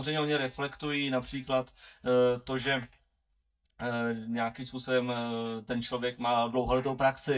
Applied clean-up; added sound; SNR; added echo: neural mask model DeepFilterNet 3.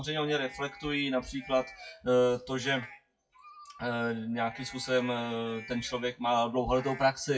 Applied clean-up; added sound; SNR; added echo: classical method WPE with log-MMSE.